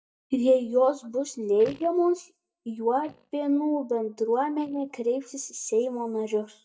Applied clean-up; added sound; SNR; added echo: neural mask model DeepFilterNet 3.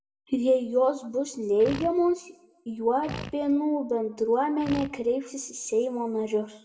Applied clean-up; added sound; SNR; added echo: none; Fart; 12 dB; reverberation time 0.6 s.